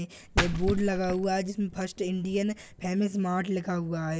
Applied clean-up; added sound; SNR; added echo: none; Splash, splatter; 5 dB; none.